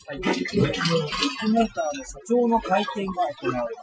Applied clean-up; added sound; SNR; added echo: classical method Wiener filter.